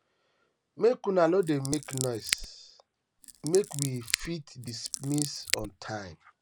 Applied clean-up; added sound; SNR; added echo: none; Scissors; 6 dB; none.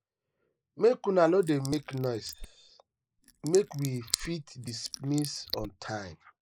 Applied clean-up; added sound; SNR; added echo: neural mask model Resemble Enhance denoiser.